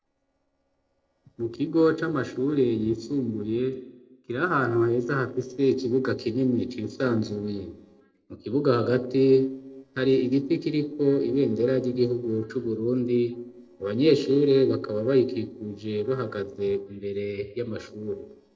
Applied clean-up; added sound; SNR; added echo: neural separator model SepFormer DNS4.